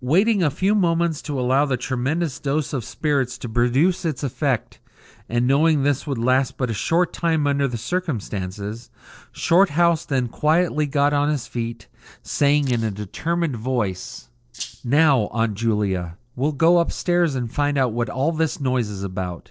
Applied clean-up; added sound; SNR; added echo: neural separator model SepFormer DNS4.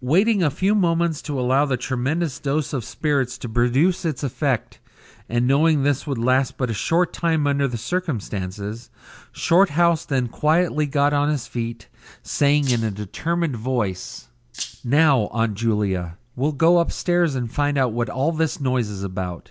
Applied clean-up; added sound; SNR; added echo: none; Rattle (instrument); 14 dB; none.